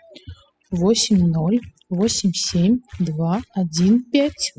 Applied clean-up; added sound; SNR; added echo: classical method spectral subtraction.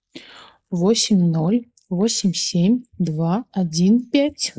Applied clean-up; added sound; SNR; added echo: neural mask model Resemble Enhance denoiser.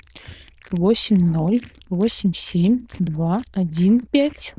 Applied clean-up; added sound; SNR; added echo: neural diffusion model UNIVERSE++.